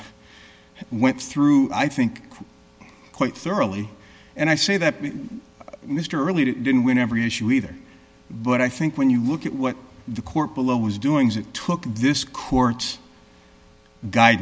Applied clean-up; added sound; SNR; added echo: none; none; none; none.